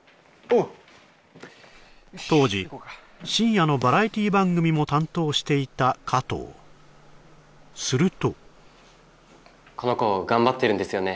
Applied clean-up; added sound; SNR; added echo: none; none; none; none.